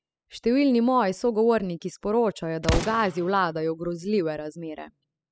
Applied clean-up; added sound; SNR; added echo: classical method spectral subtraction.